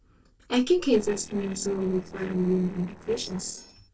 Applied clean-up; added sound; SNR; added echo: neural separator model SepFormer DNS4.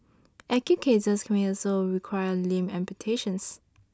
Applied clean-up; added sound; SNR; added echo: none; none; none; none.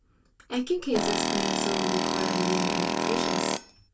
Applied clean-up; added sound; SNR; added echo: none; Tools; -5 dB; reverberation time 0.1 s.